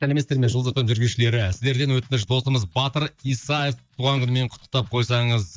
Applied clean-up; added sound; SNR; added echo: neural mask model DeepFilterNet 3.